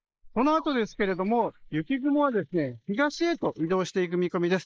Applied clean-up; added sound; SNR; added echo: neural mask model Resemble Enhance denoiser.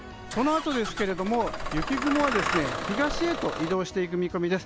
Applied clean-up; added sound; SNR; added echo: none; Engine starting / Bus; 4 dB; none.